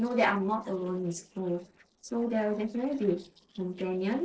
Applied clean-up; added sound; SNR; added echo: neural separator model SepFormer DNS4.